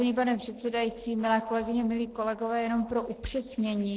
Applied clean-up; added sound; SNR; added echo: neural separator model SepFormer DNS4.